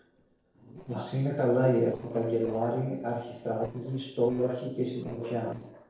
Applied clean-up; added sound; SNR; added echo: neural separator model SepFormer DNS4.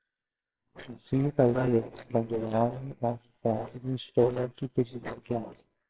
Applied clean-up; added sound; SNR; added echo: neural separator model SepFormer WHAMR!.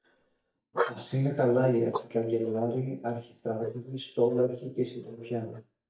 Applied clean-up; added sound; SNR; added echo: neural mask model DeepFilterNet 3.